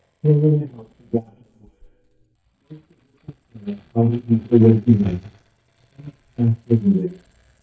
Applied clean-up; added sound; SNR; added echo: neural mask model DeepFilterNet 3.